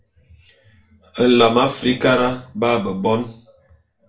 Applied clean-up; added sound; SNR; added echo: none; none; none; reverberation time 0.3 s.